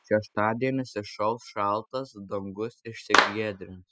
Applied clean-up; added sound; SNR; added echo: classical method spectral subtraction.